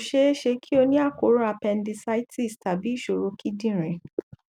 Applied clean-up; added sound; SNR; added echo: none; none; none; none.